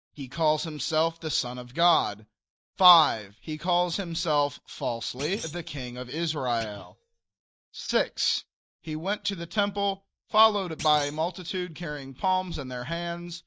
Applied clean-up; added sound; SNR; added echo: neural mask model DeepFilterNet 3.